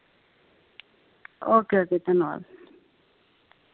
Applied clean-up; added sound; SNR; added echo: none; none; none; none.